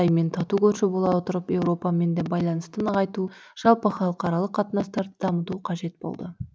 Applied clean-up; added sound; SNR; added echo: none; none; none; none.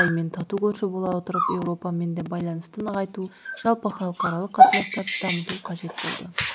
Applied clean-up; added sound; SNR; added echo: none; Dog; -1 dB; none.